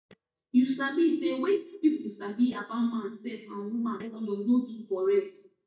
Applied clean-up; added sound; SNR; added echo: neural mask model DeepFilterNet 3.